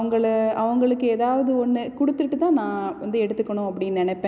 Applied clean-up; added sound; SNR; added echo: none; none; none; none.